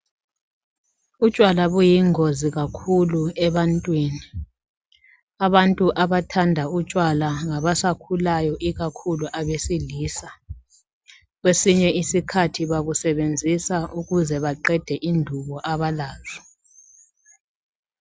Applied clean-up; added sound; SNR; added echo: none; none; none; none.